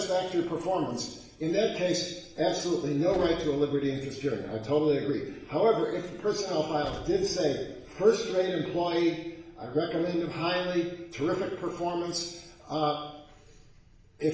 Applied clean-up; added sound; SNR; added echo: none; Explosion; 20 dB; reverberation time 0.9 s.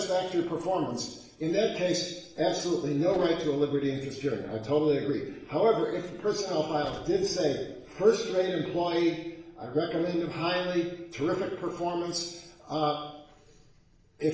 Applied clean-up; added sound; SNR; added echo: neural separator model SepFormer DNS4.